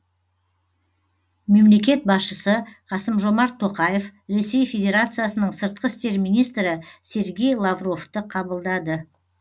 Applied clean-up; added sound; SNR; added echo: none; none; none; none.